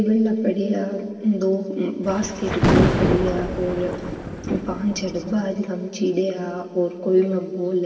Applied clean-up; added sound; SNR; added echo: none; Thunder; 1 dB; reverberation time 2.4 s.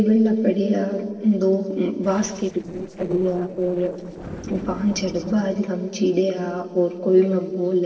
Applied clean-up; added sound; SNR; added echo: neural separator model SepFormer DNS4.